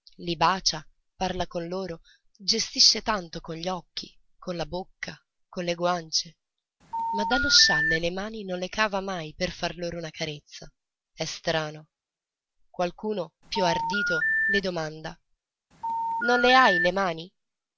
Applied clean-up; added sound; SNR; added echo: none; Telephone; -2 dB; none.